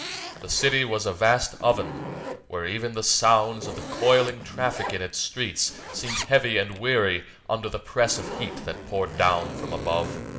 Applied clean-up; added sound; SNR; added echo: none; Zipper (clothing); 11 dB; reverberation time 0.6 s.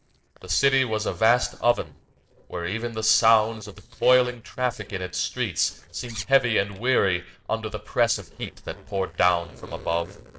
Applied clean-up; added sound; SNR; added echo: neural separator model SepFormer DNS4.